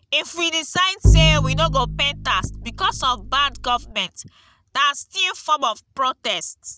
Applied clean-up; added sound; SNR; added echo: none; Bowed string instrument; -2 dB; none.